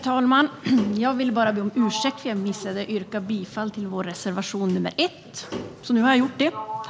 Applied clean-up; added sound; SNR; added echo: none; Sliding door; 15 dB; none.